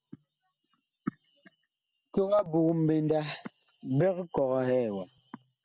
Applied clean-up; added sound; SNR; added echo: none; none; none; none.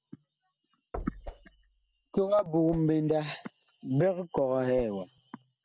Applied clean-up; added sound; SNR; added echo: none; Whoosh, swoosh, swish + Knock; 15 dB; none.